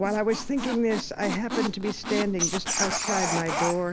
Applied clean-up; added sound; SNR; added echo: none; Squeak; 3 dB; none.